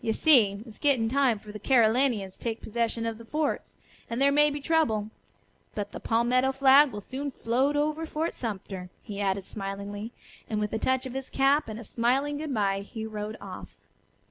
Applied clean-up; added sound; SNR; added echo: none; none; none; none.